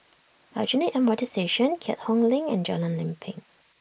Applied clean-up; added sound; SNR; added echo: neural mask model Resemble Enhance denoiser.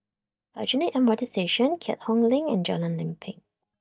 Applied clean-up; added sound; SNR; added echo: neural mask model DeepFilterNet 3.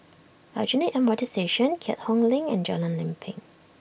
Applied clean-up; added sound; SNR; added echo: none; none; none; none.